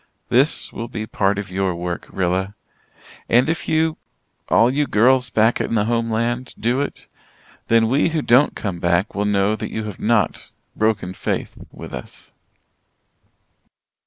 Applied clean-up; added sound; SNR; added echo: none; none; none; none.